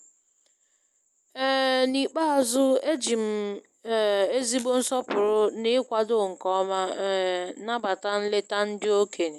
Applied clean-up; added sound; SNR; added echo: none; none; none; none.